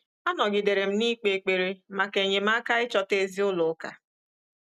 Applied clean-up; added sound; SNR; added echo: none; none; none; none.